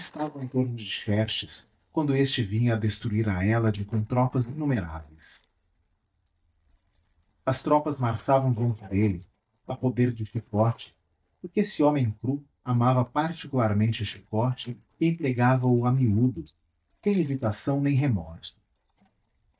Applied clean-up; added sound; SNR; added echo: neural mask model DeepFilterNet 3.